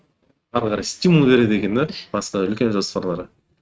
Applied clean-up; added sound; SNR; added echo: neural mask model RNNoise.